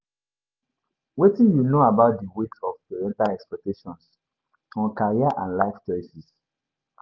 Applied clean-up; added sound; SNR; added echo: none; none; none; none.